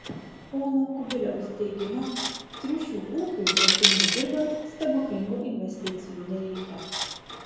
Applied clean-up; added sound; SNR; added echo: none; Coin (dropping); 0 dB; reverberation time 1.2 s.